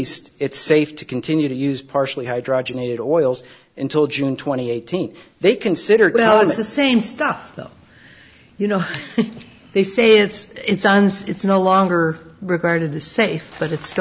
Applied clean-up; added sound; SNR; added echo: none; none; none; none.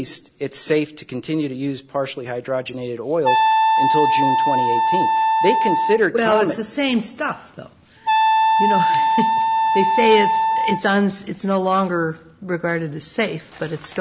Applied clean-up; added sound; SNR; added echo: none; Wind instrument, woodwind instrument; -4 dB; none.